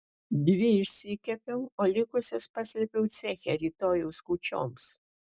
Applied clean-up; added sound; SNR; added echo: none; none; none; none.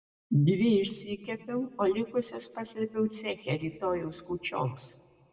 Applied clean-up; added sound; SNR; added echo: none; none; none; reverberation time 1.1 s.